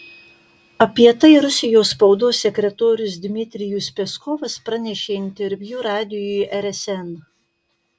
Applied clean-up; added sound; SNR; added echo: none; none; none; none.